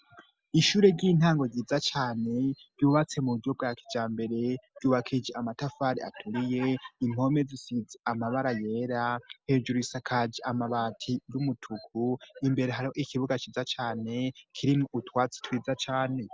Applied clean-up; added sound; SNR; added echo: none; none; none; none.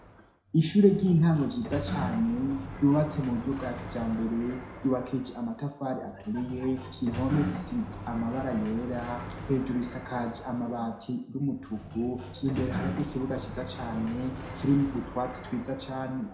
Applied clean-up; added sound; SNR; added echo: none; Sliding door; 10 dB; reverberation time 0.6 s.